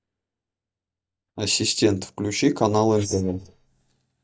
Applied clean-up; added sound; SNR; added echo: neural mask model DeepFilterNet 3.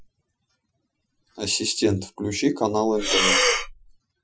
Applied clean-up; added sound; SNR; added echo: classical method Wiener filter.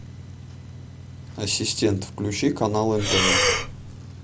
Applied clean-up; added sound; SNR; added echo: none; Breathing; -3 dB; none.